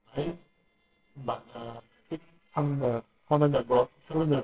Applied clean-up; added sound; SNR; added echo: neural separator model SepFormer WHAMR!.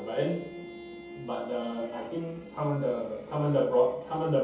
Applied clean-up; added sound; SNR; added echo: none; Bowed string instrument; 18 dB; reverberation time 0.7 s.